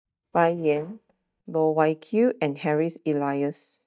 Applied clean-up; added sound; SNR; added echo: neural mask model DeepFilterNet 3.